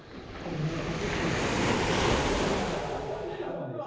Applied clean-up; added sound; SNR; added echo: none; Waves, surf; -3 dB; reverberation time 0.7 s.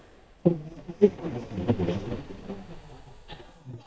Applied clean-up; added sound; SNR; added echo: neural mask model DeepFilterNet 3.